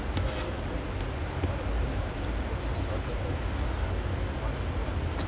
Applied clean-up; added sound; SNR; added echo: none; none; none; none.